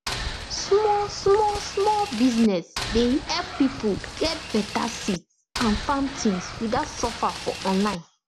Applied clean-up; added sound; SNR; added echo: none; Boat, Water vehicle; 9 dB; none.